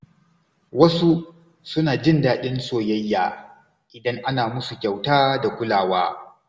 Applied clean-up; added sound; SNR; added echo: none; none; none; none.